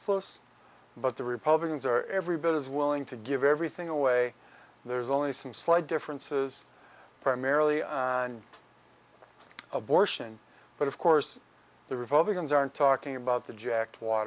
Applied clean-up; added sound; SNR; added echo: none; none; none; none.